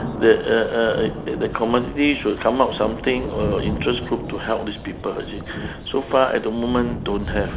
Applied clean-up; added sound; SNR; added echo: none; Thunder; 9 dB; none.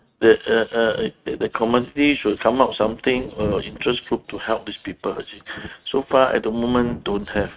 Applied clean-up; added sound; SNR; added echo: neural mask model RNNoise.